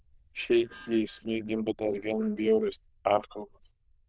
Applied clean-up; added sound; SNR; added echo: neural diffusion model UNIVERSE++.